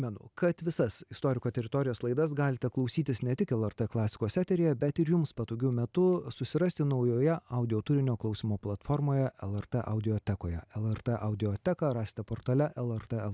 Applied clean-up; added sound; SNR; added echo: none; none; none; none.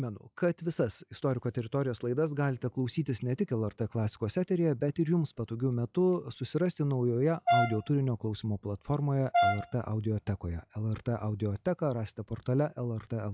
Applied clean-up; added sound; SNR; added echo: classical method log-MMSE.